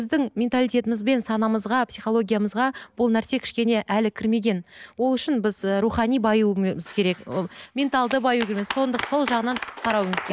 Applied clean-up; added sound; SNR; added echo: none; none; none; none.